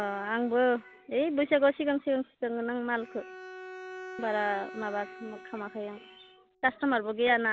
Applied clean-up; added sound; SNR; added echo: none; Bowed string instrument; 17 dB; none.